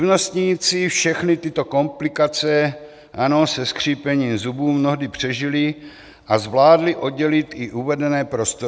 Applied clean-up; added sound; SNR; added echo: none; none; none; none.